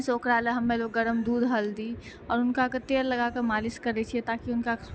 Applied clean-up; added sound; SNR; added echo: none; none; none; none.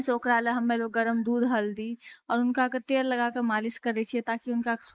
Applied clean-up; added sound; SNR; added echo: neural mask model Resemble Enhance denoiser.